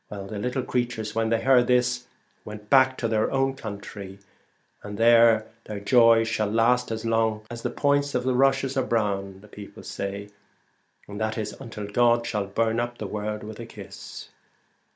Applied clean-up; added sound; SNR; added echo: none; none; none; none.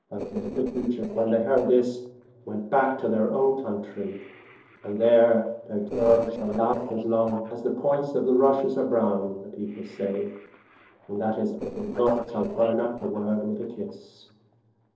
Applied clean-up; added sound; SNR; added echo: neural separator model SepFormer DNS4.